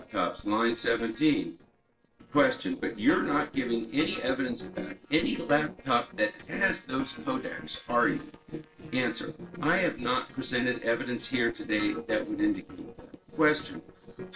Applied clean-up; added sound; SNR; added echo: neural separator model SepFormer DNS4.